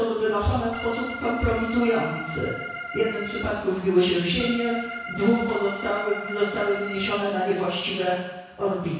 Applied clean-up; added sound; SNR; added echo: none; Organ; 9 dB; reverberation time 1.1 s.